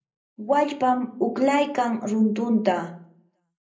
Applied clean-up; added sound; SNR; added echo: none; none; none; reverberation time 0.5 s.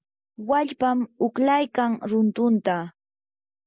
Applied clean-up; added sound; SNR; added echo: none; none; none; none.